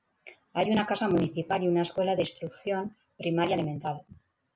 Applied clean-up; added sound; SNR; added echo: none; none; none; none.